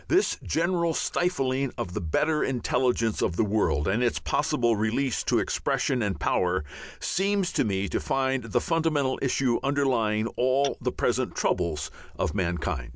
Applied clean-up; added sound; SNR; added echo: none; Tap / Glass; 19 dB; none.